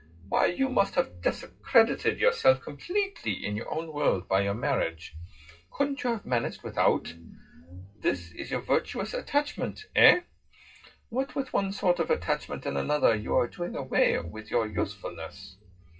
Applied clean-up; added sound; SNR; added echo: classical method WPE with log-MMSE.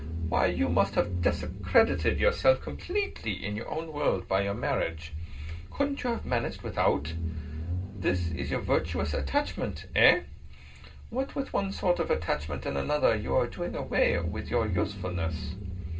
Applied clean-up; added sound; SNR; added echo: none; Engine / Car; 5 dB; reverberation time 0.2 s.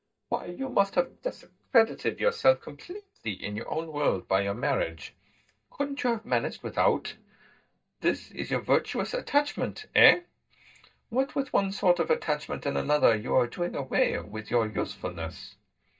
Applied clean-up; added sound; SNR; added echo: neural mask model DeepFilterNet 3.